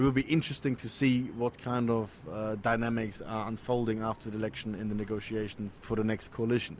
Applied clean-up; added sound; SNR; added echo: none; Buzz; 19 dB; none.